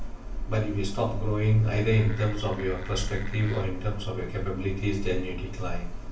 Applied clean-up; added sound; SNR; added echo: none; Wood; 19 dB; reverberation time 0.3 s.